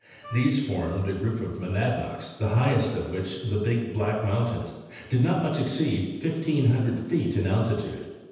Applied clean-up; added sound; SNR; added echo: none; Wind instrument, woodwind instrument; 19 dB; reverberation time 1.1 s.